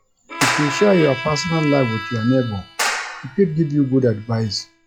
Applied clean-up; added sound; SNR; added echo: classical method log-MMSE.